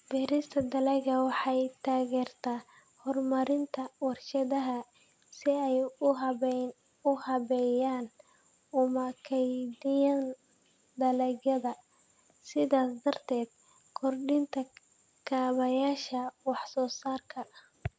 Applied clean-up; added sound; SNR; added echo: none; none; none; none.